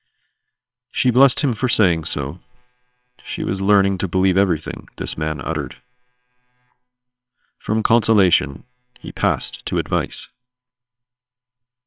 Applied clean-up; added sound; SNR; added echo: neural separator model SepFormer WHAMR!.